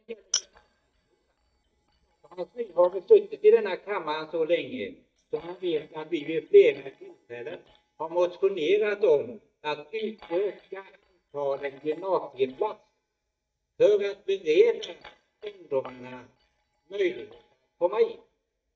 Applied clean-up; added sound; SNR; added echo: neural mask model DeepFilterNet 3.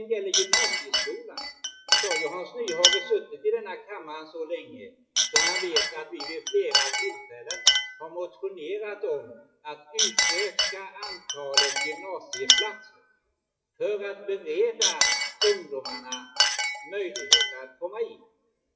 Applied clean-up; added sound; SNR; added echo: classical method WPE with log-MMSE.